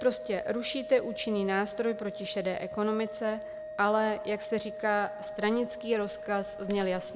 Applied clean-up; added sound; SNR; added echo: none; Organ; 10 dB; none.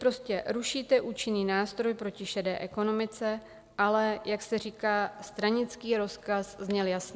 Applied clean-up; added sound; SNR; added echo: none; none; none; none.